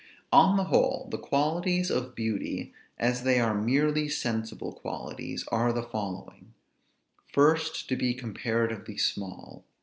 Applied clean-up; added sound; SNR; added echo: none; none; none; none.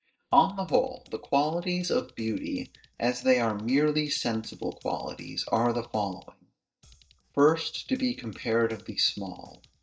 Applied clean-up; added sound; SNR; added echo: neural mask model DeepFilterNet 3.